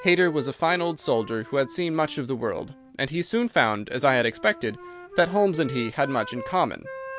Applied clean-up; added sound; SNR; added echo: none; Wind instrument, woodwind instrument; 16 dB; none.